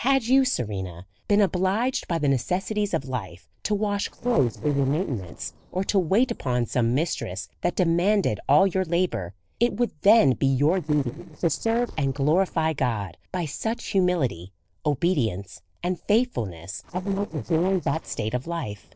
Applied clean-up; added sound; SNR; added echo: neural separator model SepFormer DNS4.